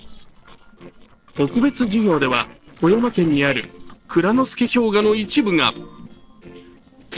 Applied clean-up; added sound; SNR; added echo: neural separator model SepFormer DNS4.